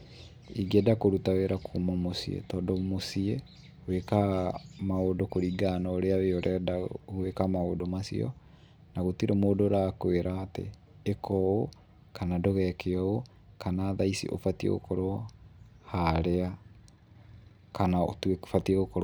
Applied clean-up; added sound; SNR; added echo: none; none; none; none.